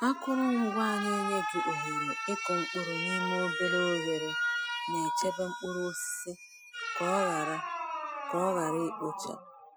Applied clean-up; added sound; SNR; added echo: classical method Wiener filter.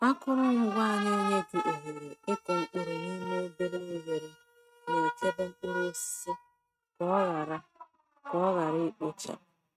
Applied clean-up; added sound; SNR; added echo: neural mask model RNNoise.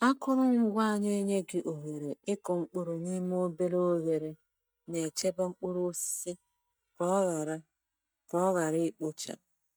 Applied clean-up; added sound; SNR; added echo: neural mask model DeepFilterNet 3.